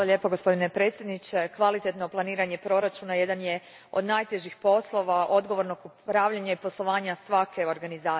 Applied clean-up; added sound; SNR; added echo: none; none; none; none.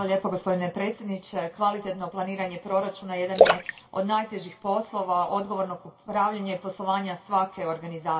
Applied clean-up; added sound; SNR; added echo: none; Splash, splatter; -3 dB; reverberation time 0.2 s.